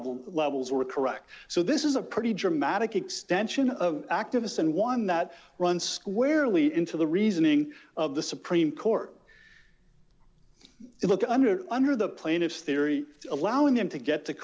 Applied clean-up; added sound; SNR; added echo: none; none; none; none.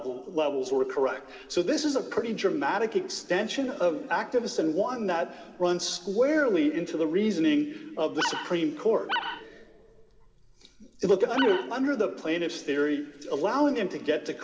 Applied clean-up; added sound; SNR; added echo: none; Animal; 6 dB; reverberation time 2.2 s.